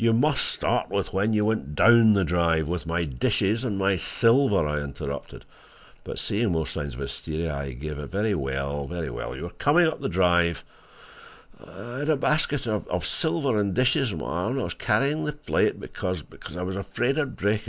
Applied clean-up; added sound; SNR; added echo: none; none; none; none.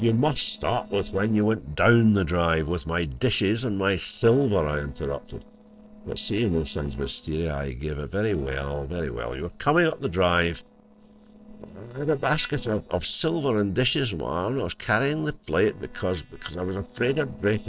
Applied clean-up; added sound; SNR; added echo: neural separator model SepFormer DNS4.